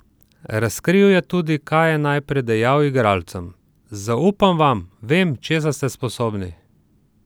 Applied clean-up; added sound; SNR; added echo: none; none; none; none.